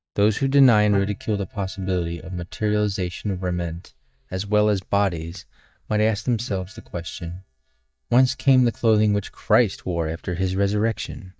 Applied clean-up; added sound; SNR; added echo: neural mask model DeepFilterNet 3.